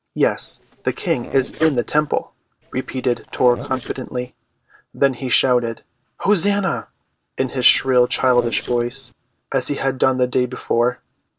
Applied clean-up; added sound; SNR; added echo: neural separator model SepFormer DNS4.